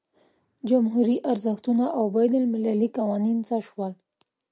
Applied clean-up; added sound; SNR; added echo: none; none; none; none.